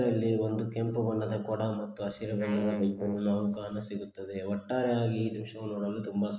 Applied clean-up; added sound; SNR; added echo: neural mask model Resemble Enhance denoiser.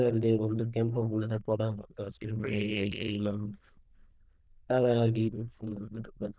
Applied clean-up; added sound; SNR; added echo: neural diffusion model UNIVERSE++.